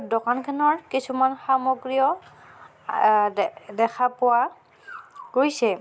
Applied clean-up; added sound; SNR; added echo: none; none; none; none.